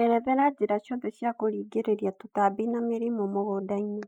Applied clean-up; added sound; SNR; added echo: neural mask model Resemble Enhance denoiser.